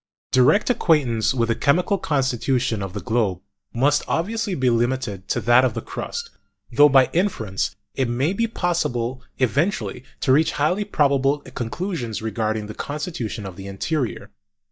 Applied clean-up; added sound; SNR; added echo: neural mask model DeepFilterNet 3.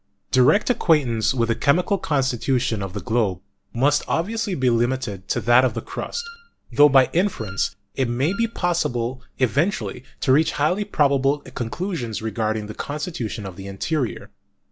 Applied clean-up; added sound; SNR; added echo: none; Wind instrument, woodwind instrument; 20 dB; none.